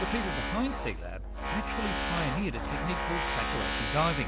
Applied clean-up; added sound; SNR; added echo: none; Tools; -1 dB; none.